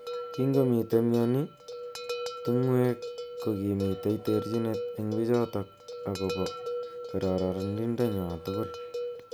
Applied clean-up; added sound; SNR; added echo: none; Bell; 8 dB; none.